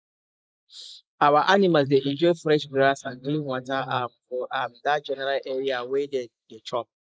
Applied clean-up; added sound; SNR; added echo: neural mask model Resemble Enhance denoiser.